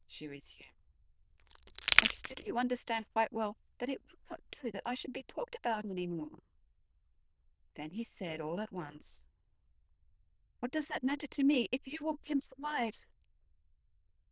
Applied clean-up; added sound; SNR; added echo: neural diffusion model UNIVERSE++.